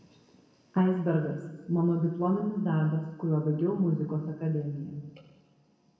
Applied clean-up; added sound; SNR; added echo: none; none; none; reverberation time 1.1 s.